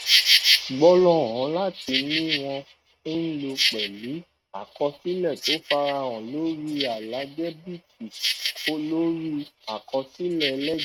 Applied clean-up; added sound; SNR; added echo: neural mask model RNNoise.